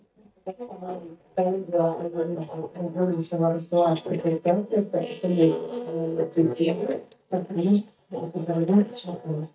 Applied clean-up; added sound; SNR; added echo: neural mask model DeepFilterNet 3.